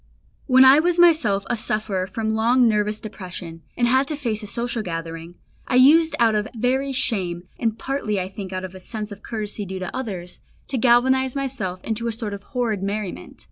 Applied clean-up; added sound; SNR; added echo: none; none; none; none.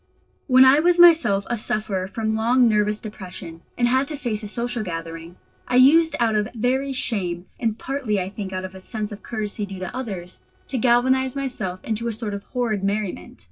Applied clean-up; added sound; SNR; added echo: neural separator model SepFormer DNS4.